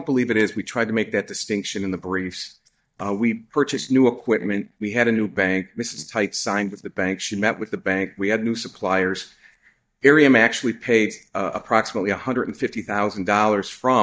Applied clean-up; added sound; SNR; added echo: neural mask model DeepFilterNet 3.